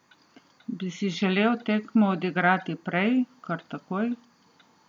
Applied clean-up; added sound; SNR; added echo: none; none; none; none.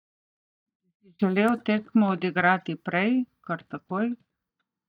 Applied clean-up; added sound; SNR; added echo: neural mask model DeepFilterNet 3.